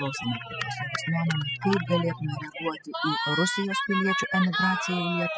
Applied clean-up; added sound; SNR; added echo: classical method spectral subtraction.